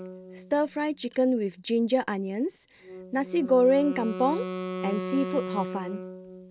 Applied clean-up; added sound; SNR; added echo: none; Wind instrument, woodwind instrument; 10 dB; none.